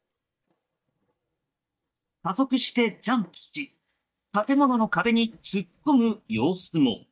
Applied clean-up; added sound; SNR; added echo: neural mask model DeepFilterNet 3.